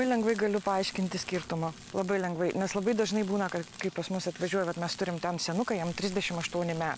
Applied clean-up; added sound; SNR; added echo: none; Tools; 19 dB; none.